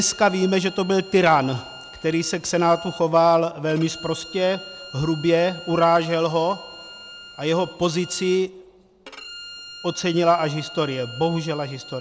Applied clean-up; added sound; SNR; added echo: none; Bowed string instrument; 18 dB; none.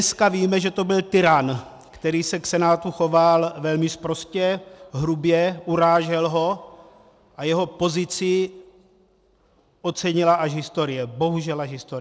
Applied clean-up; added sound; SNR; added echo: none; none; none; none.